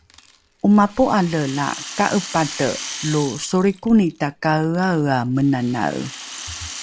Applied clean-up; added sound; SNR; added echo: none; Rattle; 15 dB; none.